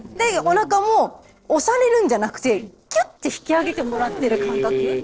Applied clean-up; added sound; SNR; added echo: neural separator model SepFormer DNS4.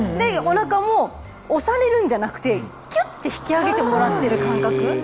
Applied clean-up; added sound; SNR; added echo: none; Cricket; 17 dB; none.